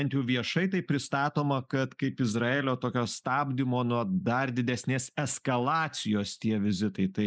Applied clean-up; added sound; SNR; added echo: neural mask model Resemble Enhance denoiser.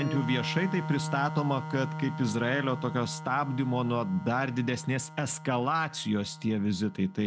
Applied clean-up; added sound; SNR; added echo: none; Organ; 9 dB; none.